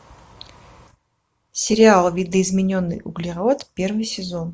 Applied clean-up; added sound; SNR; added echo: none; none; none; none.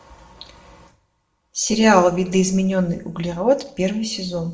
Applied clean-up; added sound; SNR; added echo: none; none; none; reverberation time 0.7 s.